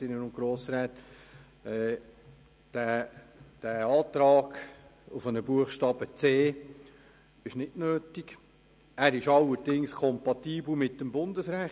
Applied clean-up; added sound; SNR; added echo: none; none; none; none.